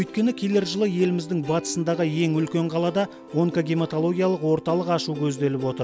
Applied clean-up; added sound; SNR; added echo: none; Plucked string instrument; 14 dB; none.